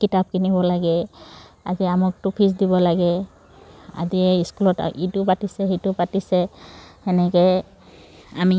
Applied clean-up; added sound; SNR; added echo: none; none; none; none.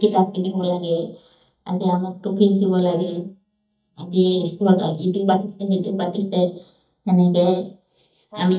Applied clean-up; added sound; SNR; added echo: neural mask model DeepFilterNet 3.